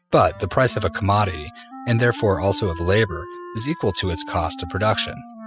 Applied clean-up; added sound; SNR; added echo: classical method spectral subtraction.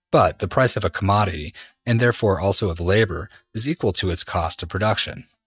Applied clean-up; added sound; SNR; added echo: neural mask model DeepFilterNet 3.